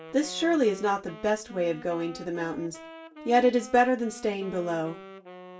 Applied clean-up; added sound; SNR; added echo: none; Wind instrument, woodwind instrument; 18 dB; reverberation time 0.2 s.